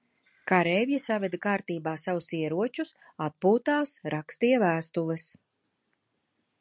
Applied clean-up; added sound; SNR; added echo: none; none; none; none.